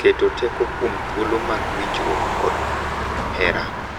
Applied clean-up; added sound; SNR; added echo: none; Motor vehicle (road); 1 dB; none.